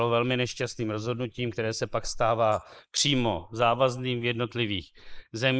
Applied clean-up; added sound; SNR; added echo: neural mask model Resemble Enhance denoiser.